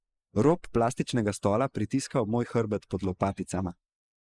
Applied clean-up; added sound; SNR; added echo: neural mask model Resemble Enhance denoiser.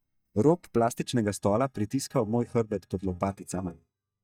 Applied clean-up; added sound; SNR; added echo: neural mask model DeepFilterNet 3.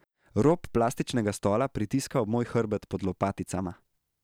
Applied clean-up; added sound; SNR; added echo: none; none; none; none.